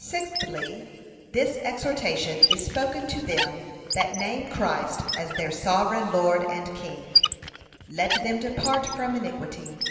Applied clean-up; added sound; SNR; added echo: none; Squeak; 3 dB; reverberation time 2.5 s.